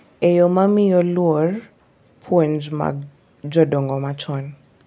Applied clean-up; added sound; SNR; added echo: none; none; none; none.